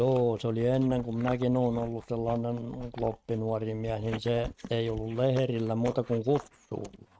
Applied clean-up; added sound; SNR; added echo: neural mask model RNNoise.